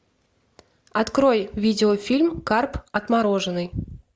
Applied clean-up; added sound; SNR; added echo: none; none; none; none.